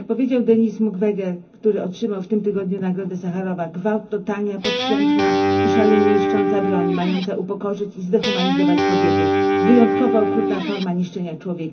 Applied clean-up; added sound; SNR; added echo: none; Guitar; -2 dB; reverberation time 0.3 s.